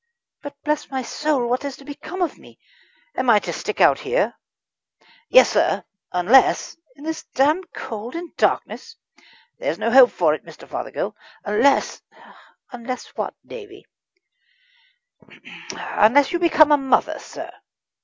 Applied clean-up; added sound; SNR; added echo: none; none; none; none.